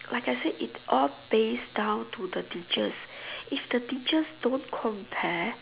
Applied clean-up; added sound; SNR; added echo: none; none; none; none.